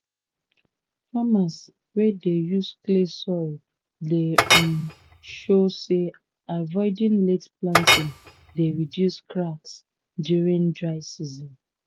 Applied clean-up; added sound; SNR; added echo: none; Chink, clink; -1 dB; none.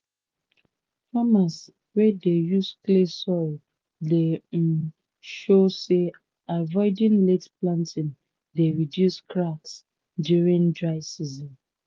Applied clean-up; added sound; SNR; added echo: none; none; none; none.